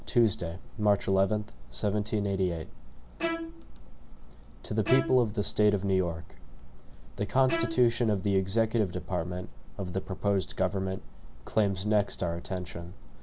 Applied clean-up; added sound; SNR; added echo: none; Bowed string instrument; 9 dB; none.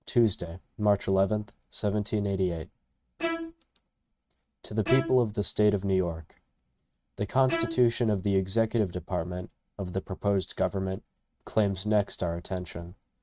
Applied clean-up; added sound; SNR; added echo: neural mask model RNNoise.